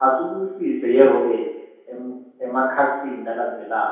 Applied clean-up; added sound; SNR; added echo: none; none; none; reverberation time 0.8 s.